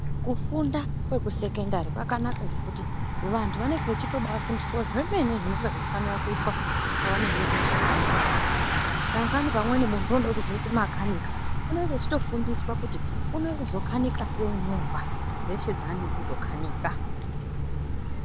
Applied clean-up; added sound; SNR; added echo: none; Bicycle; -3 dB; none.